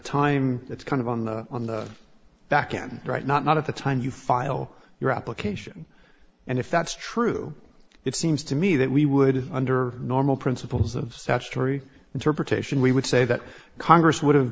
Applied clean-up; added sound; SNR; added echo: none; none; none; none.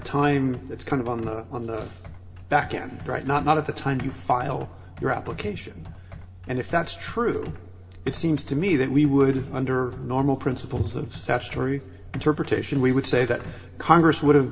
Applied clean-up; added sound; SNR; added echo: none; Computer keyboard; 16 dB; reverberation time 1.9 s.